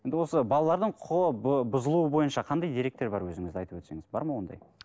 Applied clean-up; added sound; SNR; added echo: none; none; none; none.